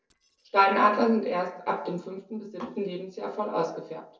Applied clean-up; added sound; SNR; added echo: neural separator model SepFormer DNS4.